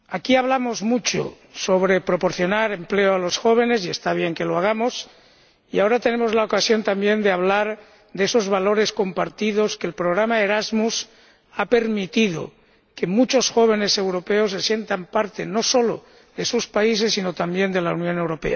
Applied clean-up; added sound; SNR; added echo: none; none; none; none.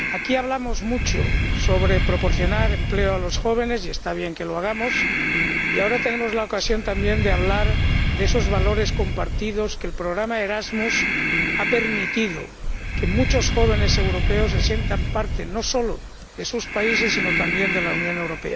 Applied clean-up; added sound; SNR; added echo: none; Breathing; -3 dB; none.